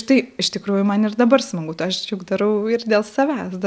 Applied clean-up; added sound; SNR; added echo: none; none; none; none.